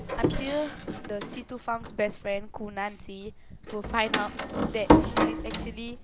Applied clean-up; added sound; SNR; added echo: none; Door; -4 dB; none.